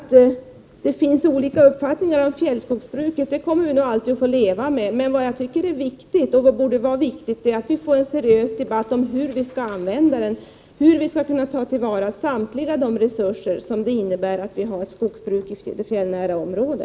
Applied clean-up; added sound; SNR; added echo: none; none; none; none.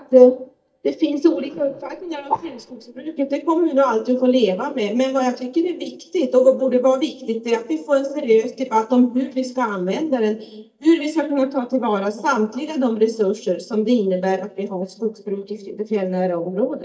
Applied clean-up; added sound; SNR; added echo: neural mask model DeepFilterNet 3.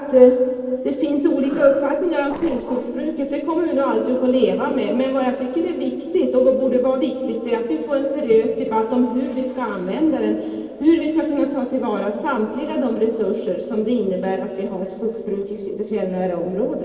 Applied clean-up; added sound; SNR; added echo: neural separator model SepFormer DNS4.